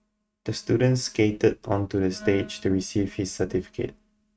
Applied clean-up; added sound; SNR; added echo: neural mask model RNNoise.